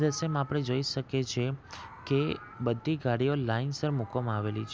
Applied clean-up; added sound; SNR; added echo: none; Meow; 20 dB; none.